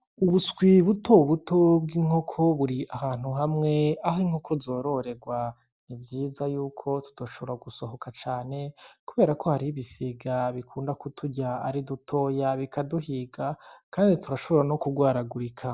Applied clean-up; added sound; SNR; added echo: none; none; none; none.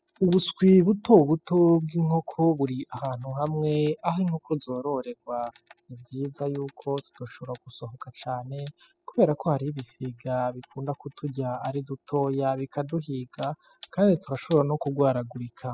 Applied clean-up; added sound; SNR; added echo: classical method spectral subtraction.